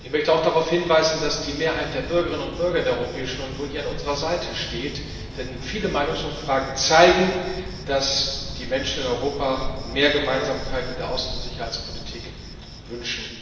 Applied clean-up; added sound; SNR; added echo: none; Cricket; 10 dB; reverberation time 1.2 s.